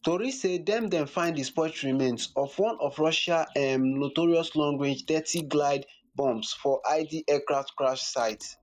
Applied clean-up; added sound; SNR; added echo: neural mask model Resemble Enhance denoiser.